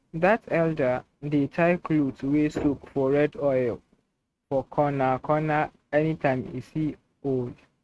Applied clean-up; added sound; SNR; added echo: neural mask model RNNoise.